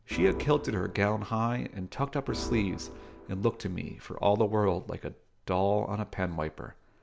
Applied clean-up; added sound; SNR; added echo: none; Organ; 11 dB; none.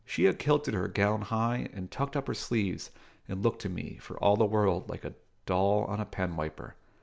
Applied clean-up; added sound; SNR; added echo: none; none; none; none.